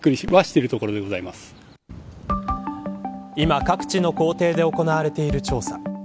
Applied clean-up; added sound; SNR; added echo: none; Fireworks; 19 dB; none.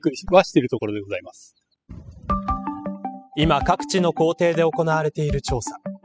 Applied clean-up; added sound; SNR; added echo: classical method spectral subtraction.